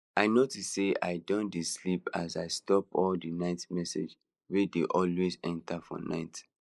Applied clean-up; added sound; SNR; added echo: neural mask model Resemble Enhance denoiser.